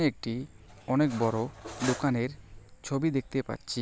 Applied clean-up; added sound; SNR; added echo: none; Cutlery, silverware; 13 dB; none.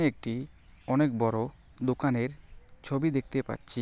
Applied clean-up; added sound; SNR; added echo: none; none; none; none.